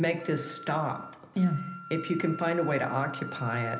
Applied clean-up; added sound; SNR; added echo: none; Wind instrument, woodwind instrument; 12 dB; reverberation time 0.8 s.